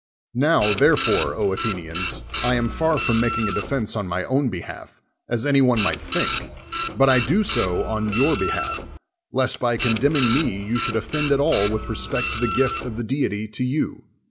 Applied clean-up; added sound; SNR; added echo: none; Printer; 1 dB; none.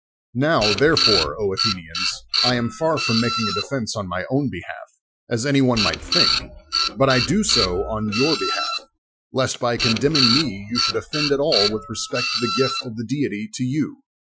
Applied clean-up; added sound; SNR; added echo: classical method Wiener filter.